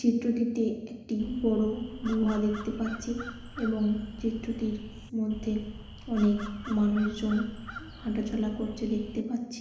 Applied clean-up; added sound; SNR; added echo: none; Crow; 13 dB; reverberation time 1.0 s.